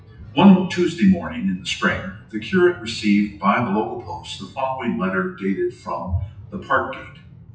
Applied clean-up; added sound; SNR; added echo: classical method WPE with log-MMSE.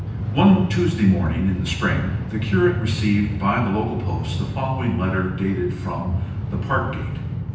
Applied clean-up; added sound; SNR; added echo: none; Train; 3 dB; reverberation time 0.9 s.